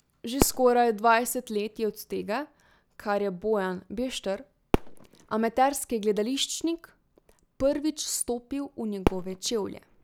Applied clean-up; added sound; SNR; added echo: none; Fireworks; 8 dB; none.